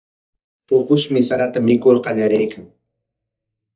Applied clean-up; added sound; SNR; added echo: neural mask model DeepFilterNet 3.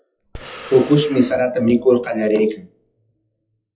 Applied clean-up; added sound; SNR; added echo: classical method WPE with log-MMSE.